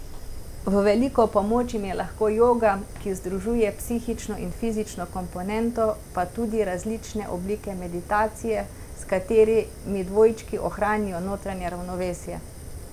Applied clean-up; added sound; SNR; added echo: none; Fire; 13 dB; none.